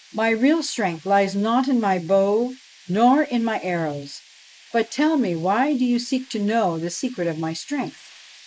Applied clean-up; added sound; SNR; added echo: neural mask model Resemble Enhance denoiser.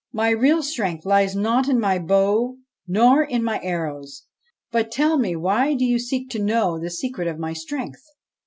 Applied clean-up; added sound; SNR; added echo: none; none; none; none.